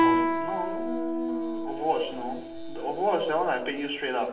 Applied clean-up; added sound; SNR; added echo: none; Guitar; 0 dB; reverberation time 0.6 s.